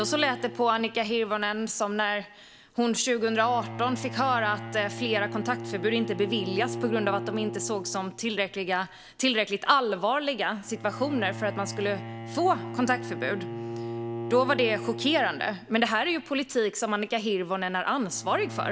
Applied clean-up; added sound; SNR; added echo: none; Bowed string instrument; 11 dB; none.